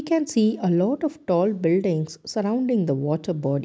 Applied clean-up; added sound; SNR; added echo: none; none; none; none.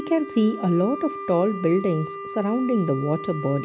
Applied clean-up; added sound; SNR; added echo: none; Wind instrument, woodwind instrument; 11 dB; none.